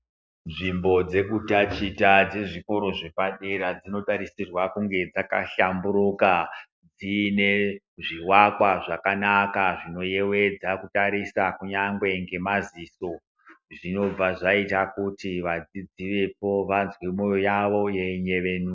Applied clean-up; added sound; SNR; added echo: none; none; none; none.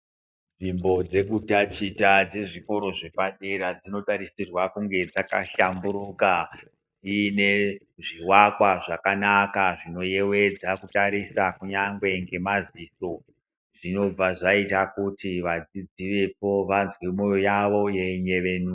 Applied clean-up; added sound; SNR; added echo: neural mask model DeepFilterNet 3.